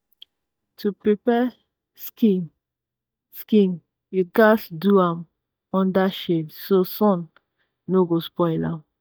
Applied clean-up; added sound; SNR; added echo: neural mask model DeepFilterNet 3.